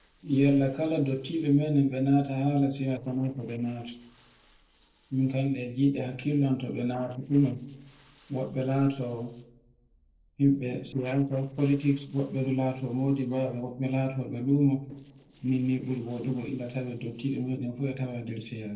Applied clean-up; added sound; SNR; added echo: neural separator model SepFormer DNS4.